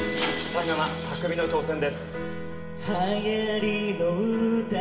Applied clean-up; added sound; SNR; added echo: none; Shatter; 10 dB; reverberation time 1.6 s.